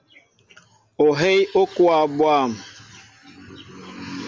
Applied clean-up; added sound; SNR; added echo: none; none; none; none.